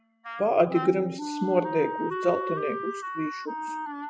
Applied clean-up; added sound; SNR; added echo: classical method spectral subtraction.